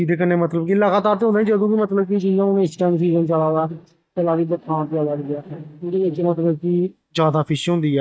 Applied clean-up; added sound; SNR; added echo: neural mask model DeepFilterNet 3.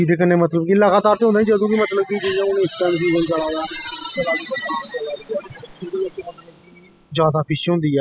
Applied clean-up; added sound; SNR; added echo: classical method spectral subtraction.